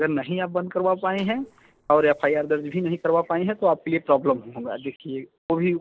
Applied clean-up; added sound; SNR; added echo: neural separator model SepFormer DNS4.